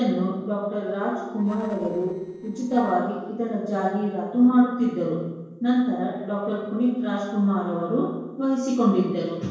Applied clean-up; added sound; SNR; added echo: neural separator model SepFormer DNS4.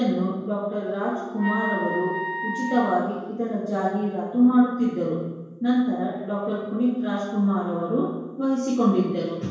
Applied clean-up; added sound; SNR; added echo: none; Wind instrument, woodwind instrument; 8 dB; reverberation time 1.0 s.